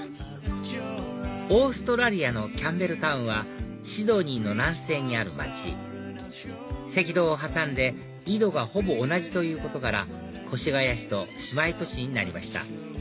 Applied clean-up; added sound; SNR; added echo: none; none; none; none.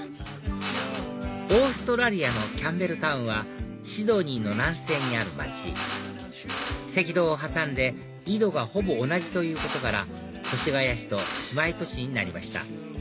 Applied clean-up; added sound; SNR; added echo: none; Drill; 11 dB; none.